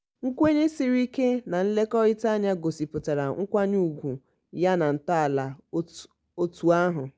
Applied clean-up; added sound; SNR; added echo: none; none; none; none.